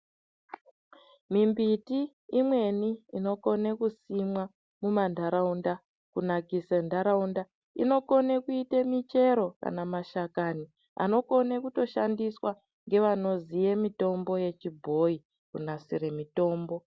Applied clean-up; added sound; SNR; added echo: none; none; none; none.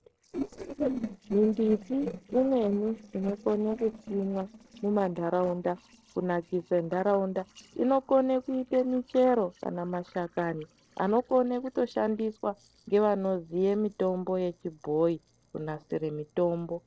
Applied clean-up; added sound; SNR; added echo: neural separator model SepFormer DNS4.